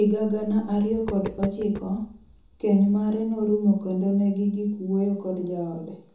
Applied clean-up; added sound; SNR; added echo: none; Tap; 17 dB; reverberation time 1.0 s.